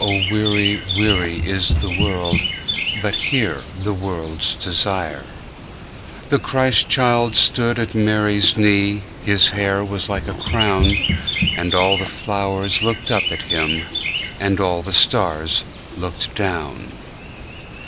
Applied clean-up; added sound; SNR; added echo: none; Run + Chirp, tweet; 4 dB; none.